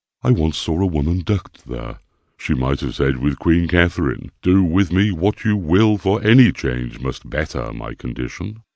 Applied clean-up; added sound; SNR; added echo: none; none; none; none.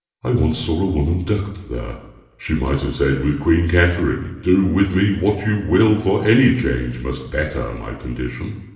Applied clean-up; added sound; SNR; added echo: none; none; none; reverberation time 0.9 s.